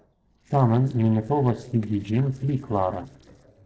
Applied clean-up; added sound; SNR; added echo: neural separator model SepFormer DNS4.